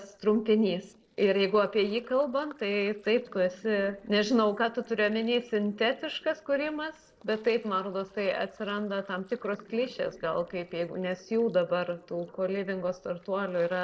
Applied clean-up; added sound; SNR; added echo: neural separator model SepFormer DNS4.